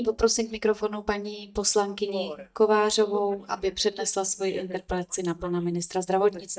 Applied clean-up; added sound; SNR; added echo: neural mask model DeepFilterNet 3.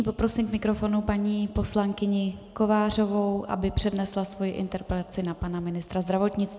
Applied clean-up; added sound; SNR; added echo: none; none; none; none.